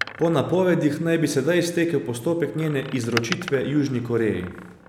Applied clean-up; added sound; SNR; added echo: none; Door; 15 dB; none.